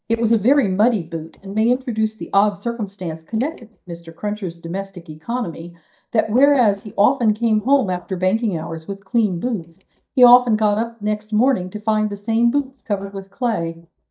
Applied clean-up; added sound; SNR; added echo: neural mask model DeepFilterNet 3.